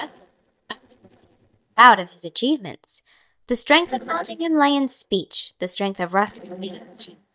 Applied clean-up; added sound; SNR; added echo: neural mask model DeepFilterNet 3.